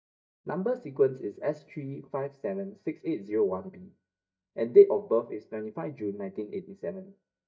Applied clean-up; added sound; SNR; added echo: neural mask model DeepFilterNet 3.